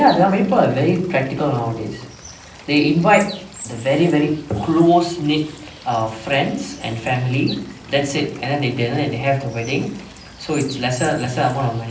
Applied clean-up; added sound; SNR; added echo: none; Water / Bird; 19 dB; reverberation time 0.6 s.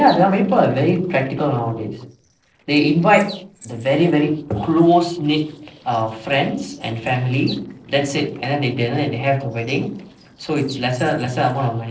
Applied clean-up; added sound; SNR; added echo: neural separator model SepFormer DNS4.